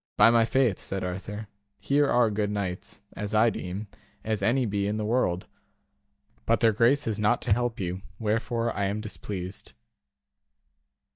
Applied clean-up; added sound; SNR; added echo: neural mask model DeepFilterNet 3.